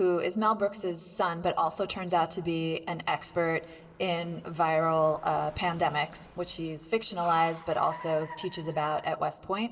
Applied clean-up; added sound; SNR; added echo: neural separator model SepFormer DNS4.